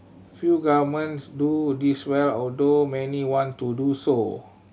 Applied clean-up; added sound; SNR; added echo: none; none; none; none.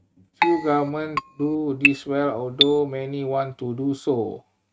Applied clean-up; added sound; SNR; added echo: neural mask model RNNoise.